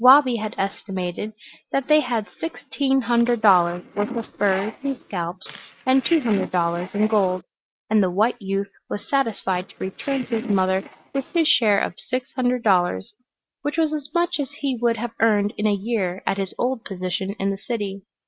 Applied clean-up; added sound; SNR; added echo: neural mask model RNNoise.